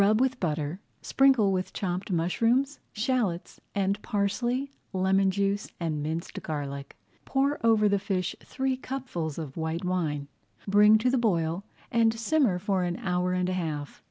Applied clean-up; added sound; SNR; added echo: none; none; none; none.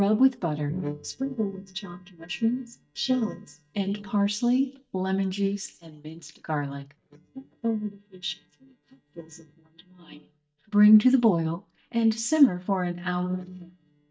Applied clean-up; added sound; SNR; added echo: neural mask model DeepFilterNet 3.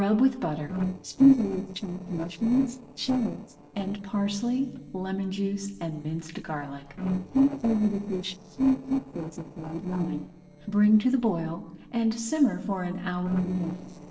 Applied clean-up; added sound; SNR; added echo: neural separator model SepFormer DNS4.